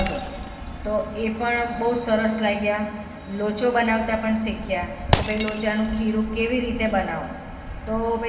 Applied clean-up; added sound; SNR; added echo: none; Shatter; 11 dB; reverberation time 0.2 s.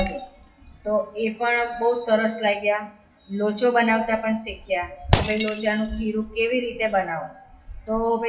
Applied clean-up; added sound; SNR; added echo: classical method WPE with log-MMSE.